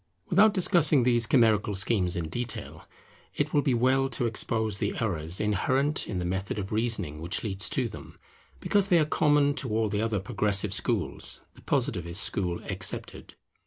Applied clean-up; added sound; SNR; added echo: none; none; none; none.